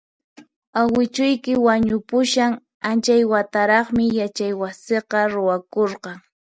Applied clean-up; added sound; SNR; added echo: none; none; none; none.